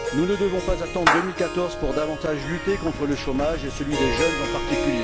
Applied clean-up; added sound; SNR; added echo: none; Meow / Clapping + Harp; 2 dB; none.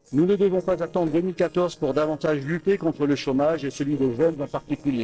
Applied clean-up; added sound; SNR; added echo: neural separator model SepFormer DNS4.